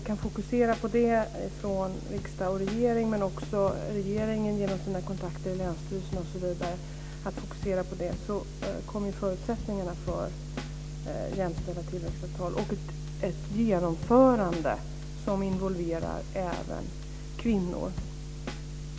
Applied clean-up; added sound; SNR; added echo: none; Drum / Drum kit; 15 dB; none.